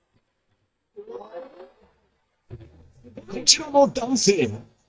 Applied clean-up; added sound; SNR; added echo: neural mask model DeepFilterNet 3.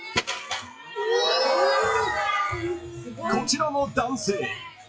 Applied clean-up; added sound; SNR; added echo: classical method WPE with log-MMSE.